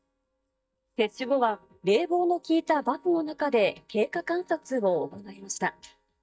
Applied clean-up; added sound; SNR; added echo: neural mask model DeepFilterNet 3.